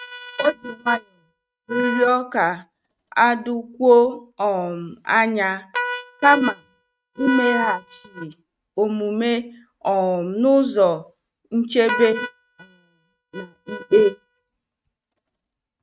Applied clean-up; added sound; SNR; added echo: neural mask model RNNoise.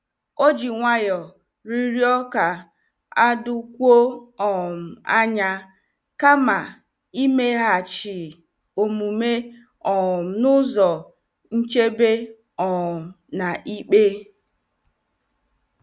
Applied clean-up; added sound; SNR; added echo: none; none; none; none.